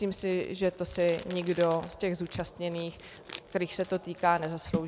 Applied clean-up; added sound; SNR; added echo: none; Crumpling, crinkling; 13 dB; none.